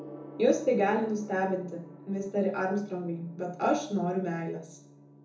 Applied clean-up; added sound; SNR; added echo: none; Gong; 18 dB; reverberation time 0.7 s.